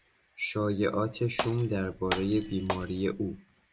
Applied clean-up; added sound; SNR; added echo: none; Glass; 8 dB; none.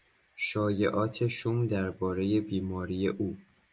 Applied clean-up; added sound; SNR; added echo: none; none; none; none.